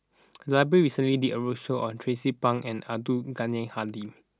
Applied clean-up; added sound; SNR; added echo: none; none; none; none.